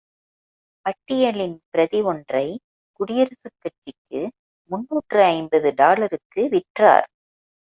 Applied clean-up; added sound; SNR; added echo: none; none; none; none.